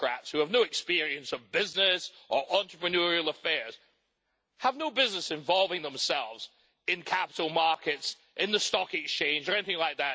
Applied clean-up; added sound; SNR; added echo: none; none; none; none.